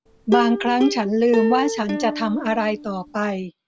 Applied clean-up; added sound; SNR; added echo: none; Plucked string instrument; 6 dB; none.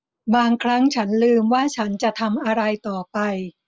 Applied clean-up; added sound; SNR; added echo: none; none; none; none.